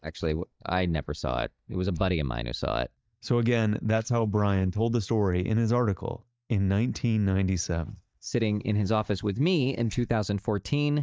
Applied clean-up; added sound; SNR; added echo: neural mask model DeepFilterNet 3.